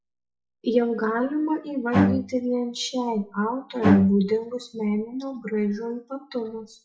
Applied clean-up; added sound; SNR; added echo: classical method WPE with log-MMSE.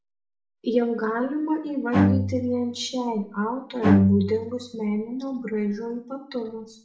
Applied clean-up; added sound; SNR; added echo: none; Bowed string instrument; -1 dB; reverberation time 0.5 s.